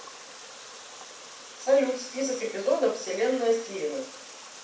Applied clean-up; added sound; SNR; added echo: none; Water; 15 dB; reverberation time 0.6 s.